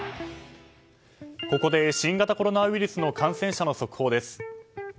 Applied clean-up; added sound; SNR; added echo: none; Electric guitar; 15 dB; none.